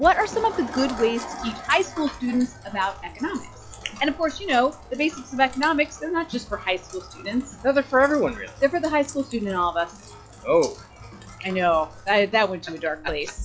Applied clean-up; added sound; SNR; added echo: classical method log-MMSE.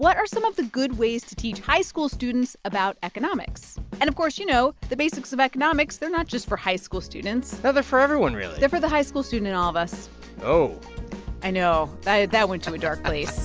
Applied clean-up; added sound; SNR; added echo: none; none; none; none.